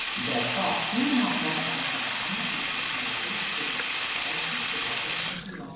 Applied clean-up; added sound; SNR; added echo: none; Sink (filling or washing); -3 dB; reverberation time 1.0 s.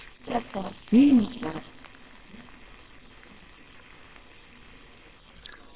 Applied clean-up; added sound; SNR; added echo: neural separator model SepFormer WHAMR!.